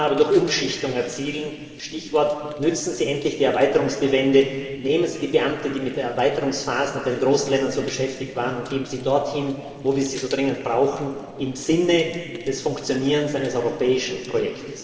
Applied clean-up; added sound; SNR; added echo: neural separator model SepFormer DNS4.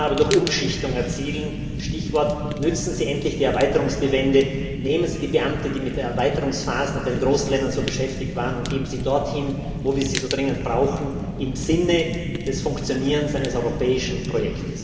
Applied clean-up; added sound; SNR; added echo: none; Fire; 5 dB; reverberation time 2.3 s.